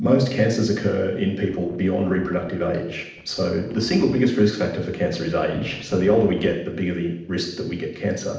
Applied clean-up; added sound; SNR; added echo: neural separator model SepFormer DNS4.